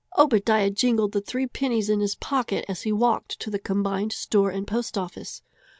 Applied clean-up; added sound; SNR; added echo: none; none; none; none.